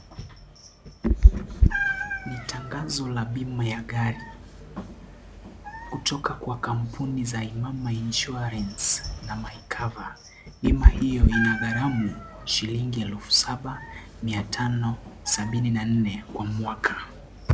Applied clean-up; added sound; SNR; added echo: none; Meow; -1 dB; none.